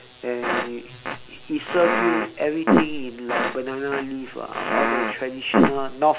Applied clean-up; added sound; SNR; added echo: none; Fart; -2 dB; none.